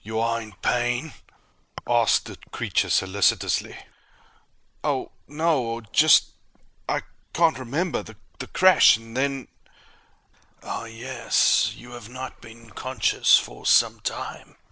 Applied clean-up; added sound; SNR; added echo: none; none; none; none.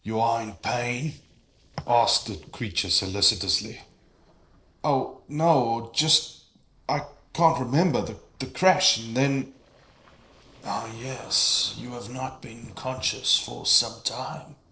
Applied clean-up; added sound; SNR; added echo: neural separator model SepFormer DNS4.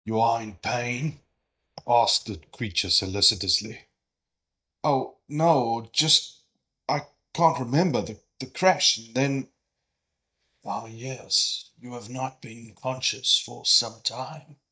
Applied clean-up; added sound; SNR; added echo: neural mask model DeepFilterNet 3.